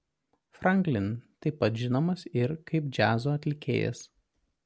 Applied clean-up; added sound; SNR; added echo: none; none; none; none.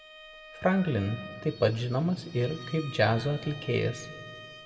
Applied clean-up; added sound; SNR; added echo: none; Bowed string instrument; 17 dB; reverberation time 1.5 s.